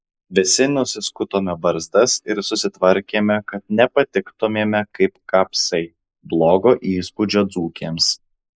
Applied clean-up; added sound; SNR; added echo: neural mask model Resemble Enhance denoiser.